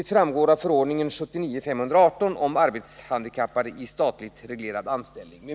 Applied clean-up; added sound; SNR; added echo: none; none; none; none.